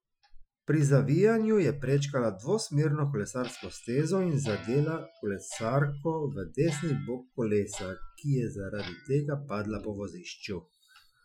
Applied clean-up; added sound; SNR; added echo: classical method Wiener filter.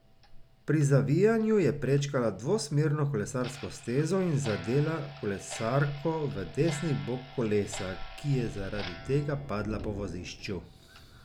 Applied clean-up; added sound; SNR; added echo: none; Thunder + Clock; 15 dB; none.